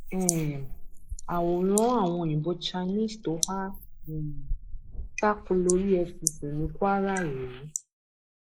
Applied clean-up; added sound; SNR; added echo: neural mask model Resemble Enhance denoiser.